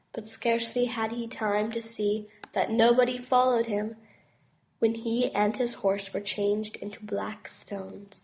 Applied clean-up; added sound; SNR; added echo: none; none; none; none.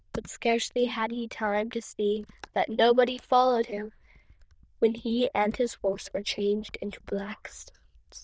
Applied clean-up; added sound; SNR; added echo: neural diffusion model UNIVERSE++.